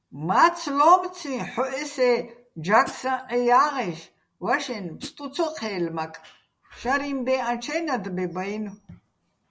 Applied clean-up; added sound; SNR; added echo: none; Hi-hat; 16 dB; none.